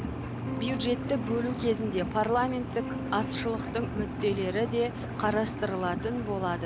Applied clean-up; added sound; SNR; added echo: none; Electric guitar / Strum + Engine; 4 dB; none.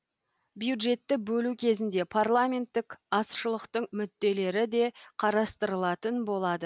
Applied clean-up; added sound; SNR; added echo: none; none; none; none.